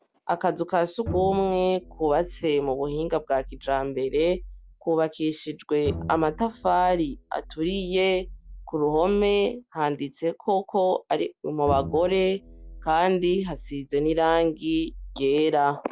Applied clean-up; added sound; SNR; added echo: none; Bowed string instrument; 14 dB; none.